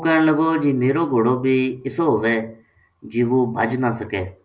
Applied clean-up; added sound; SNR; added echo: none; none; none; none.